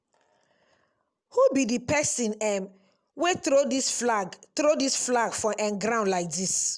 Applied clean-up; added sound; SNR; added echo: none; none; none; none.